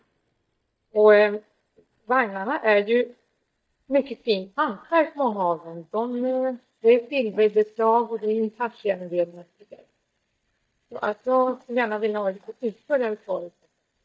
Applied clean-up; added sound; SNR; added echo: neural mask model DeepFilterNet 3.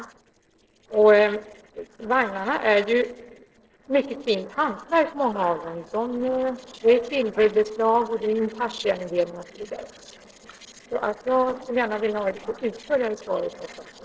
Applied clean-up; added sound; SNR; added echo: neural separator model SepFormer DNS4.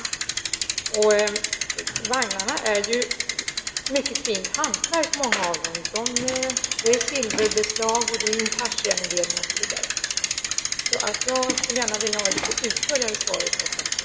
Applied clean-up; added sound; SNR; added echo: none; Bicycle; -1 dB; reverberation time 1.5 s.